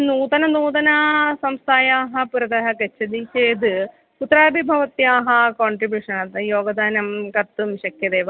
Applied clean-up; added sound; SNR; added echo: none; none; none; none.